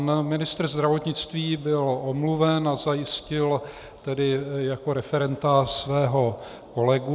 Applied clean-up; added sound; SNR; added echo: none; none; none; none.